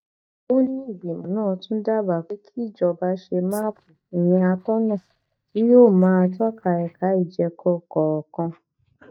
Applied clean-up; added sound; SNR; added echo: neural mask model DeepFilterNet 3.